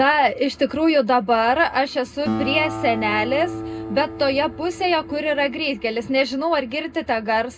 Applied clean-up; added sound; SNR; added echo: none; Acoustic guitar; 12 dB; reverberation time 0.2 s.